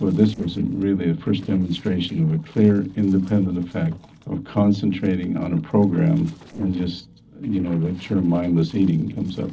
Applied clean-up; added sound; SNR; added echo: neural separator model SepFormer DNS4.